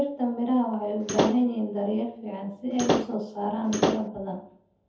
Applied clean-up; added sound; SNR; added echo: none; Slam / Wood; -2 dB; reverberation time 0.5 s.